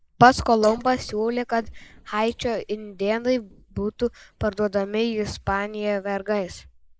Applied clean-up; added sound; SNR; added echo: neural mask model Resemble Enhance denoiser.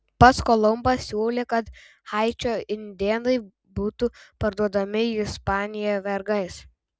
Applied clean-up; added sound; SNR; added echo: none; none; none; none.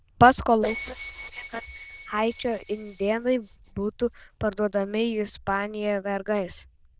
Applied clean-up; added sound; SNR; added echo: neural diffusion model UNIVERSE++.